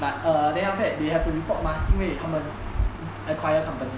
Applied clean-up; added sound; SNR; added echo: none; none; none; none.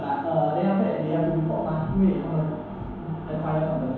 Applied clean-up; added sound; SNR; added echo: none; none; none; reverberation time 1.0 s.